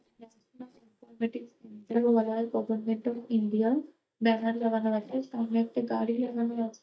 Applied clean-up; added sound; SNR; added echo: neural mask model DeepFilterNet 3.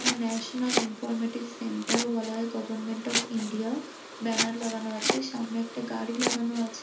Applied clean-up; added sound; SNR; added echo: none; Domestic sounds, home sounds; 2 dB; reverberation time 0.4 s.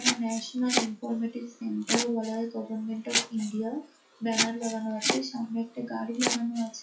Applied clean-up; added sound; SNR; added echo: classical method WPE with log-MMSE.